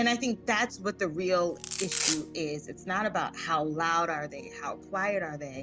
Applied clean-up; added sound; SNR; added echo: none; Domestic sounds, home sounds; 3 dB; none.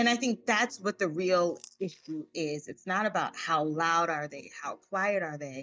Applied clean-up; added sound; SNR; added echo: neural mask model DeepFilterNet 3.